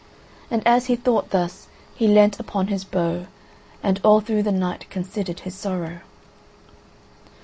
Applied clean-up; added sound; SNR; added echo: none; none; none; none.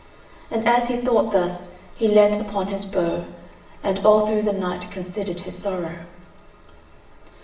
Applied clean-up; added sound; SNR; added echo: none; none; none; reverberation time 0.8 s.